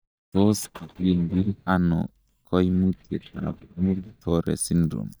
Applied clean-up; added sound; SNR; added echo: neural mask model DeepFilterNet 3.